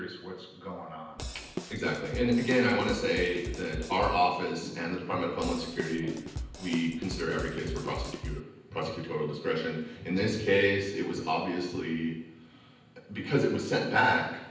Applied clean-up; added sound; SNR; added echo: none; Drum kit; 8 dB; reverberation time 0.9 s.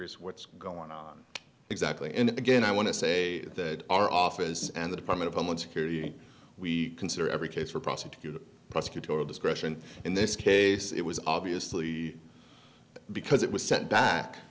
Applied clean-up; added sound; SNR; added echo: none; none; none; none.